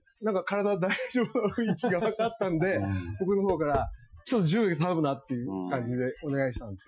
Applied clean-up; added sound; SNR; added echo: classical method Wiener filter.